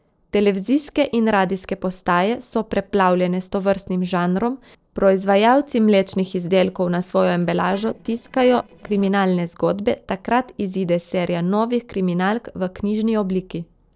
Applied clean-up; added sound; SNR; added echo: neural separator model SepFormer DNS4.